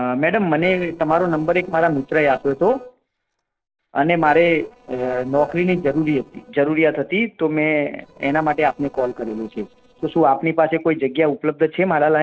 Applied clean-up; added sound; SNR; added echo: neural separator model SepFormer DNS4.